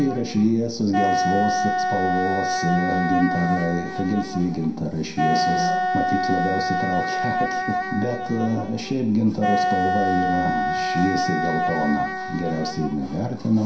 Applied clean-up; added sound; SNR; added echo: none; Wind instrument, woodwind instrument; 1 dB; reverberation time 0.5 s.